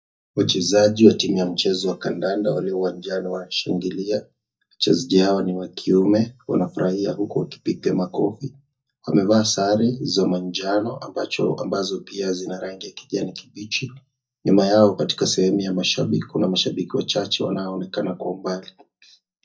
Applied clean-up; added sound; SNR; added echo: neural mask model DeepFilterNet 3.